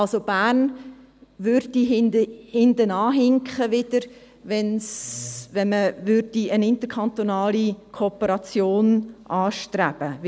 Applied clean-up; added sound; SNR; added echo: none; none; none; none.